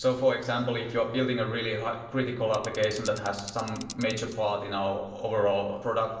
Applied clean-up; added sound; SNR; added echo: none; Mechanisms / Bicycle; 17 dB; reverberation time 1.2 s.